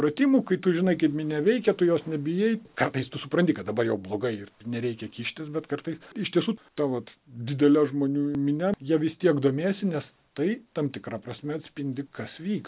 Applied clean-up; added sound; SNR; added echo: none; none; none; none.